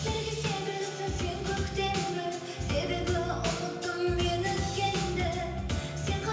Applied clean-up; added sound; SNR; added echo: none; none; none; reverberation time 1.0 s.